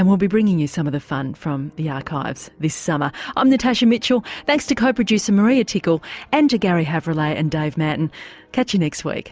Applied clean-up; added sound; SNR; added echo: none; none; none; none.